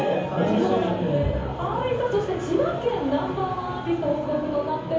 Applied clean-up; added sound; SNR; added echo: none; Bowed string instrument; 13 dB; reverberation time 0.7 s.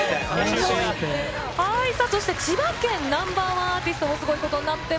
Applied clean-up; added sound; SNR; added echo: none; none; none; none.